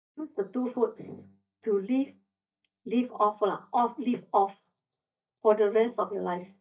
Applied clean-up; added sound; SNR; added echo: neural mask model DeepFilterNet 3.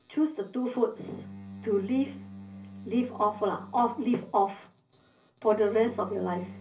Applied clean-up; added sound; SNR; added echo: none; Bowed string instrument; 17 dB; reverberation time 0.5 s.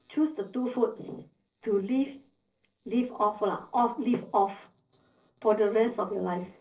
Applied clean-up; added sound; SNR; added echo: neural separator model SepFormer DNS4.